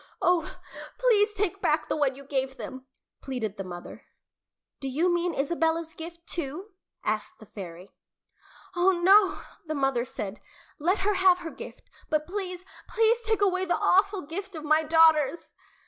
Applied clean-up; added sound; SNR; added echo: none; none; none; none.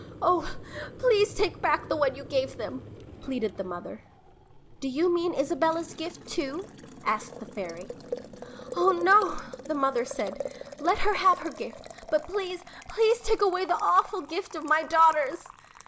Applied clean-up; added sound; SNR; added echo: none; Boiling; 15 dB; none.